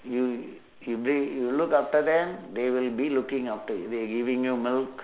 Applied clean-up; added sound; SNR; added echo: none; none; none; none.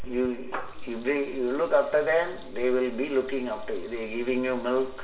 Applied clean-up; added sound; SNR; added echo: none; Water tap, faucet / Liquid; 18 dB; reverberation time 0.2 s.